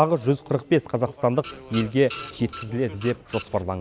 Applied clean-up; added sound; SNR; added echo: none; Printer; 15 dB; none.